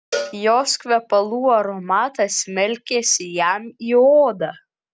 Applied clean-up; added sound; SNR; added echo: none; Cowbell; 13 dB; none.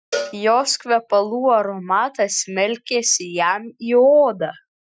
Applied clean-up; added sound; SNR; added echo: classical method Wiener filter.